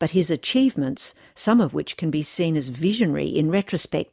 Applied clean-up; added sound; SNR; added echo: none; none; none; none.